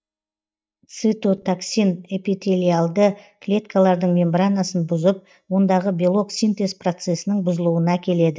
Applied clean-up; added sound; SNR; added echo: neural mask model DeepFilterNet 3.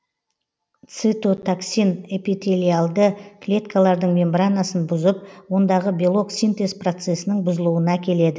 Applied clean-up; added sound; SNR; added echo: none; none; none; none.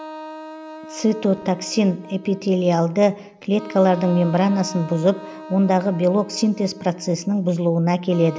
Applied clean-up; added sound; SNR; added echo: none; Wind instrument, woodwind instrument; 17 dB; none.